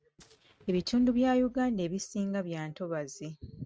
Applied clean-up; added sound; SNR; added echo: neural mask model RNNoise.